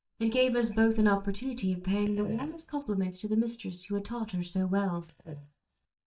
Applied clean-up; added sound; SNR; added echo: neural mask model DeepFilterNet 3.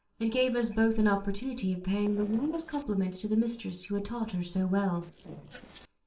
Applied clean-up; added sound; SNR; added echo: neural separator model SepFormer DNS4.